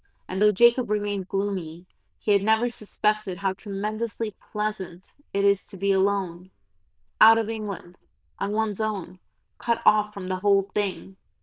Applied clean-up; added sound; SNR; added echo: neural diffusion model UNIVERSE++.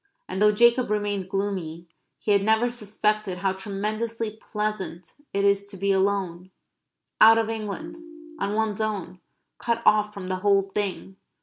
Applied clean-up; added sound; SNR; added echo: none; Ringtone; 16 dB; none.